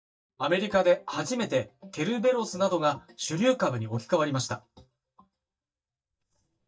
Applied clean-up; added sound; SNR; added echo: neural mask model DeepFilterNet 3.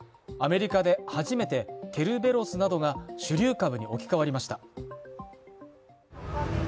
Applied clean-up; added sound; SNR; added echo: none; none; none; none.